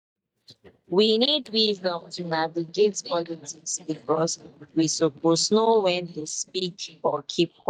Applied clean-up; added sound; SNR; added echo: neural mask model DeepFilterNet 3.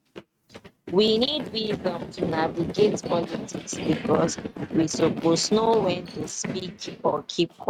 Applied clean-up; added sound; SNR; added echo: neural mask model RNNoise.